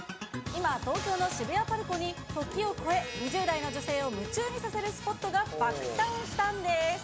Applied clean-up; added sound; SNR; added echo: none; none; none; none.